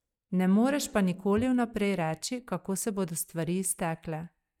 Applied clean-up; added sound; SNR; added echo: neural mask model DeepFilterNet 3.